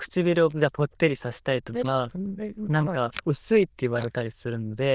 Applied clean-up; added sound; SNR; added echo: neural diffusion model UNIVERSE++.